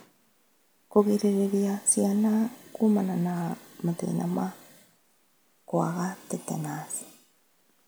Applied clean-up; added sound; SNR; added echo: none; none; none; none.